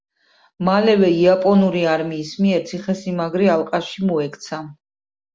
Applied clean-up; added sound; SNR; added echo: none; none; none; none.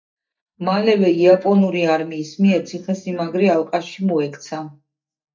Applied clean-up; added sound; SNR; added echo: neural mask model DeepFilterNet 3.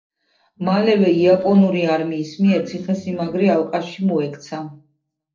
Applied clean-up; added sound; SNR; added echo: neural separator model SepFormer DNS4.